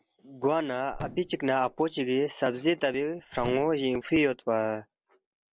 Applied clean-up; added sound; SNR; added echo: none; Thump, thud; 16 dB; none.